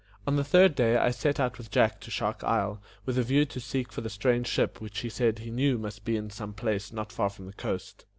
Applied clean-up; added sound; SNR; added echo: none; none; none; none.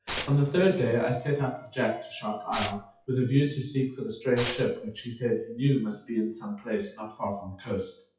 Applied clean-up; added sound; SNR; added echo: classical method WPE with log-MMSE.